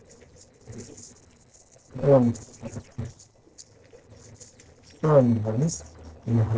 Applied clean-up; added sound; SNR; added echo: neural separator model SepFormer DNS4.